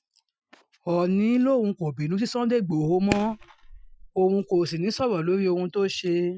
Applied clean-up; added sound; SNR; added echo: classical method Wiener filter.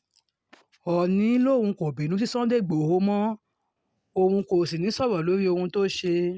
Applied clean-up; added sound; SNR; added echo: none; none; none; none.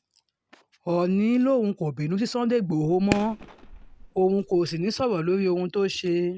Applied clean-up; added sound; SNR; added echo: none; Fireworks; 10 dB; none.